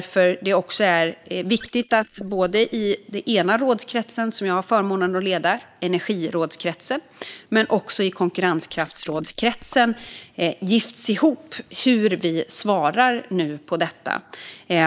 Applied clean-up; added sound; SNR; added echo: neural mask model Resemble Enhance denoiser.